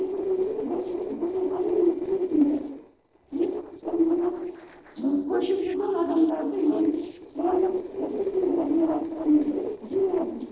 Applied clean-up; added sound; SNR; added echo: neural separator model SepFormer DNS4.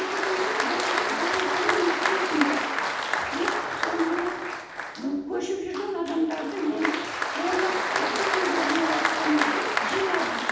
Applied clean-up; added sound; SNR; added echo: none; Applause; -1 dB; reverberation time 0.8 s.